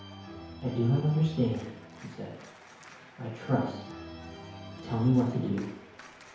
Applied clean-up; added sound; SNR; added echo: none; Organ; 14 dB; reverberation time 1.0 s.